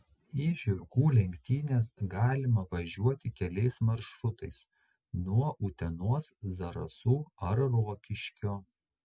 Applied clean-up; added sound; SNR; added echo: none; none; none; none.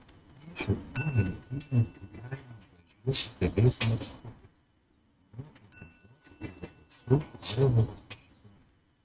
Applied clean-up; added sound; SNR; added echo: neural mask model RNNoise.